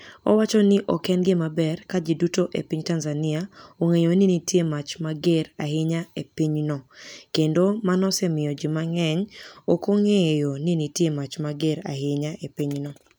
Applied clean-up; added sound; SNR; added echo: none; none; none; none.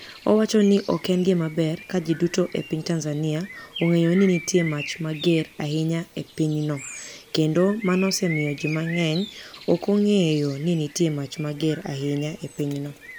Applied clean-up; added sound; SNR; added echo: none; Bird; 16 dB; none.